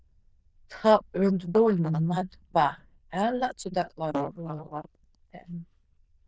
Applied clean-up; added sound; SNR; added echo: neural diffusion model UNIVERSE++.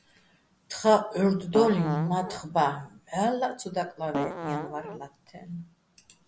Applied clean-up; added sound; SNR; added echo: none; Fart; 5 dB; none.